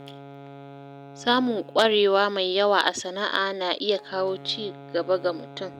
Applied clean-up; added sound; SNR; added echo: none; Wind instrument, woodwind instrument; 20 dB; none.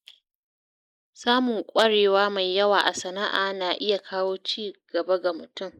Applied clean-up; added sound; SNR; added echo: neural mask model Resemble Enhance denoiser.